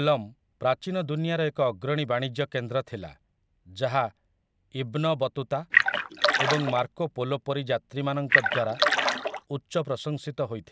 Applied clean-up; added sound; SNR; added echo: none; Splash, splatter; -4 dB; none.